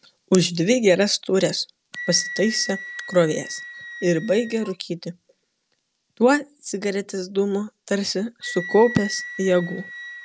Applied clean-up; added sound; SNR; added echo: none; Wind instrument, woodwind instrument; 15 dB; none.